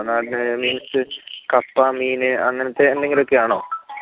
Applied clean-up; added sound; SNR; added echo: none; none; none; none.